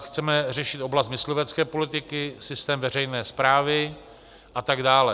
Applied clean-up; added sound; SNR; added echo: none; none; none; none.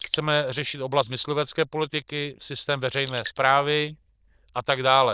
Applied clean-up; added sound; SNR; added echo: neural diffusion model UNIVERSE++.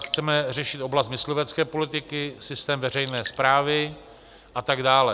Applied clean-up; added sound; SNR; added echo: none; Raindrop / Drip; 18 dB; none.